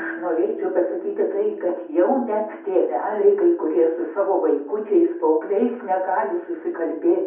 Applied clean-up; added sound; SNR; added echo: none; Piano; 18 dB; reverberation time 0.6 s.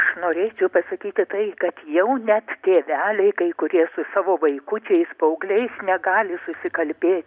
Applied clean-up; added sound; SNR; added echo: none; none; none; none.